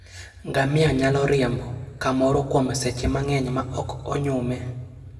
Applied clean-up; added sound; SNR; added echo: none; none; none; reverberation time 1.3 s.